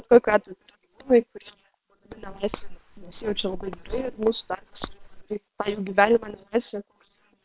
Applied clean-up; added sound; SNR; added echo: neural separator model SepFormer WHAM!.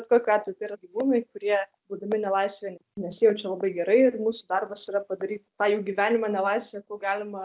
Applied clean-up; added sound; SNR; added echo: none; none; none; none.